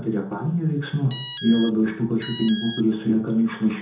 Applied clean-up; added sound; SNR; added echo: none; Alarm; 14 dB; reverberation time 0.5 s.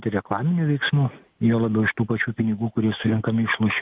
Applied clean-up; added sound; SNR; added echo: none; none; none; none.